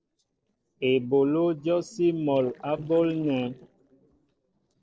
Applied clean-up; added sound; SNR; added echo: neural separator model SepFormer DNS4.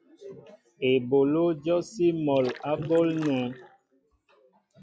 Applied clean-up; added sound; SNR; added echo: classical method log-MMSE.